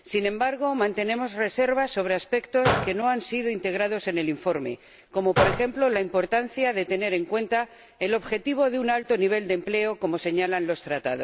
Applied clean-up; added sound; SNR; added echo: none; Gunshot, gunfire; 6 dB; none.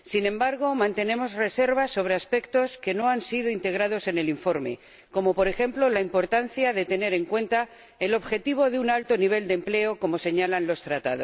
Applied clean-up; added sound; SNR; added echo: none; none; none; none.